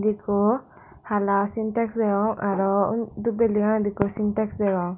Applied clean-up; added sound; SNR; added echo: none; none; none; none.